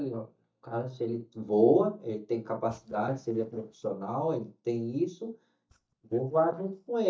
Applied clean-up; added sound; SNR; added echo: neural mask model DeepFilterNet 3.